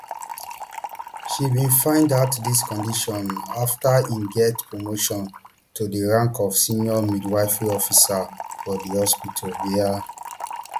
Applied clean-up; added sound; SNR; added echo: none; Fill (with liquid) / Trickle, dribble; 12 dB; none.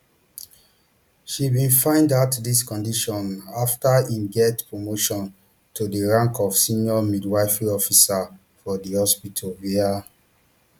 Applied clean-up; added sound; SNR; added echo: none; none; none; none.